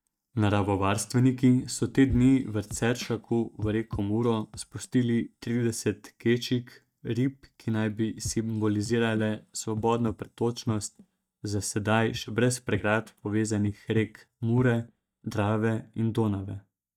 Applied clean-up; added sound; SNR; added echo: neural mask model DeepFilterNet 3.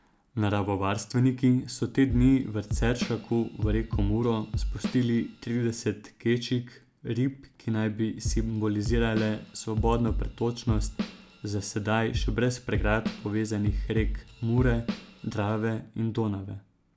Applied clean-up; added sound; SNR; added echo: none; Drum kit; 5 dB; none.